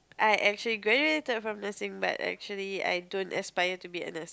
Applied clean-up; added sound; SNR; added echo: none; none; none; none.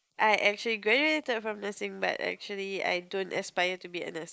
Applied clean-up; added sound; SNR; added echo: neural mask model Resemble Enhance denoiser.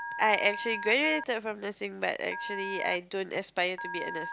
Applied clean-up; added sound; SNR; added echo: none; Telephone; 9 dB; none.